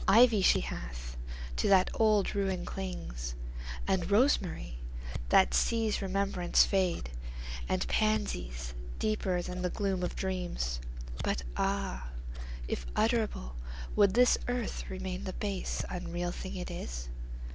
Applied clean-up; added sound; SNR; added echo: none; Scissors; 13 dB; none.